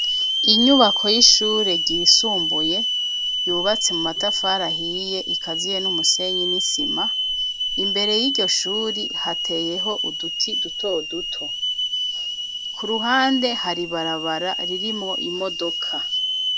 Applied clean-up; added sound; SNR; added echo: none; Hiss / Alarm; 0 dB; none.